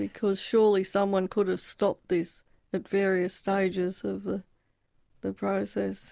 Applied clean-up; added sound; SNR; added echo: none; none; none; none.